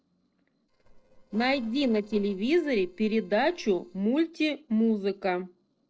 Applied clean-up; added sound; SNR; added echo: neural separator model SepFormer DNS4.